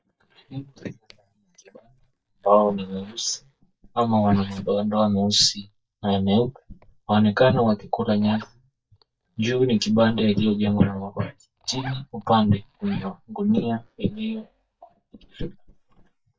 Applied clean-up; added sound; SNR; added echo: neural mask model DeepFilterNet 3.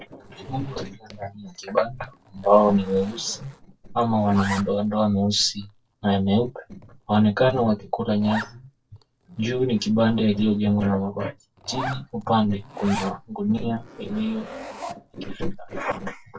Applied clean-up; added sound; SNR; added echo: neural separator model SepFormer DNS4.